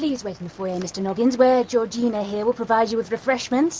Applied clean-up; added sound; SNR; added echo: none; none; none; none.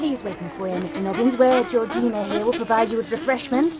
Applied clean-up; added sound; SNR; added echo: none; Crowd / Race car, auto racing / Accelerating, revving, vroom; 9 dB; none.